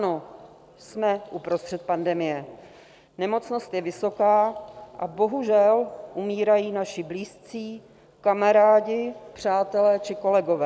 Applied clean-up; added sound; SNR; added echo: none; none; none; none.